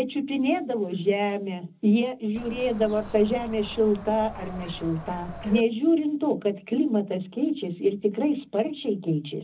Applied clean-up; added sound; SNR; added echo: none; Bird; 14 dB; reverberation time 0.4 s.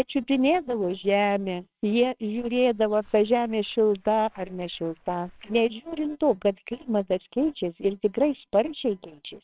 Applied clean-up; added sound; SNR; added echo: neural separator model SepFormer WHAMR!.